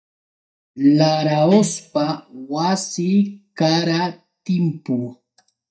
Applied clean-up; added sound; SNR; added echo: neural mask model DeepFilterNet 3.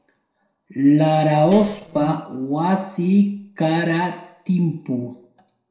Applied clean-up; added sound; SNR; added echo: neural separator model SepFormer DNS4.